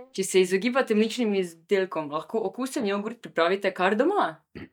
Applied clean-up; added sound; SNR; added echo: neural mask model DeepFilterNet 3.